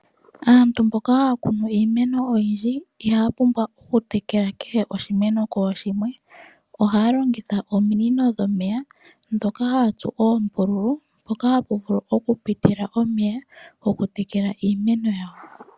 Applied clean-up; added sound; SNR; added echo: none; none; none; none.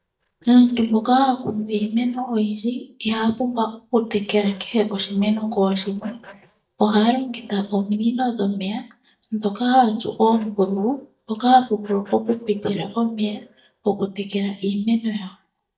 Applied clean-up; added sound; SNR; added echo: neural mask model DeepFilterNet 3.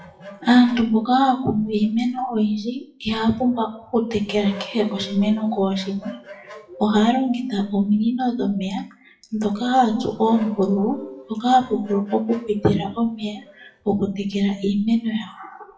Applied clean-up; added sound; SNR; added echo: classical method WPE with log-MMSE.